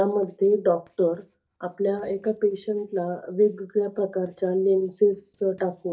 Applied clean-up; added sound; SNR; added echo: neural mask model DeepFilterNet 3.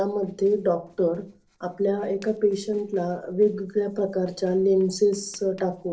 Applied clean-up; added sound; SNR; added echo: neural separator model SepFormer DNS4.